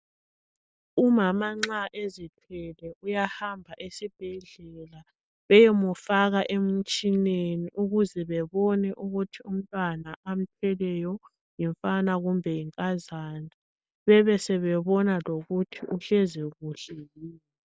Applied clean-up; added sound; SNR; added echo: none; none; none; none.